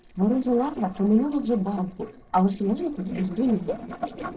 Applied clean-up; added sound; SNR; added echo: neural separator model SepFormer DNS4.